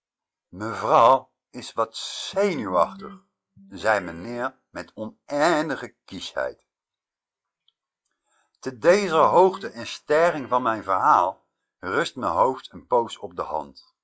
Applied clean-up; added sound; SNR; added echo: classical method log-MMSE.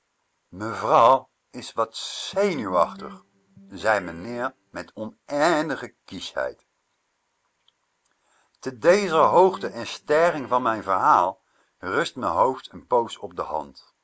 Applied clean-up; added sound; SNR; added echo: none; Electric guitar; 19 dB; none.